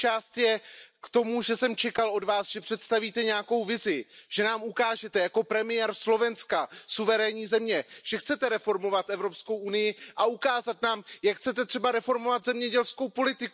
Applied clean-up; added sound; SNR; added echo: none; none; none; none.